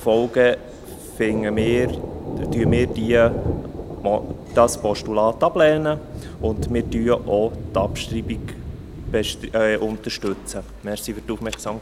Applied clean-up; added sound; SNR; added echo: none; Thunder; 8 dB; none.